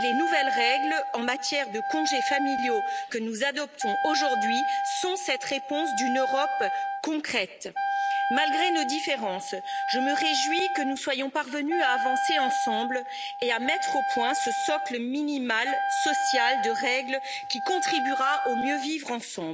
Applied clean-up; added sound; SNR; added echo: none; Wind instrument, woodwind instrument; 0 dB; none.